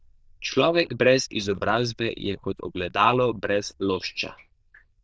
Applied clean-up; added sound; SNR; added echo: neural diffusion model UNIVERSE++.